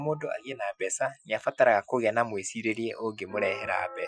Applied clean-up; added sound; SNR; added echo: classical method Wiener filter.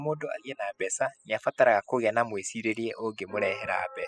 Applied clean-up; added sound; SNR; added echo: classical method spectral subtraction.